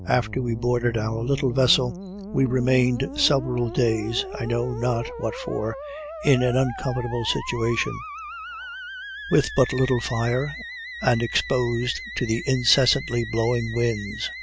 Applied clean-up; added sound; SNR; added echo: none; Musical instrument; 11 dB; none.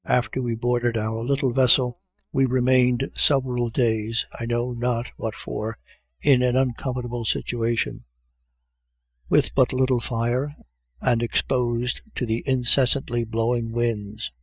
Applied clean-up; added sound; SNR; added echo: neural mask model DeepFilterNet 3.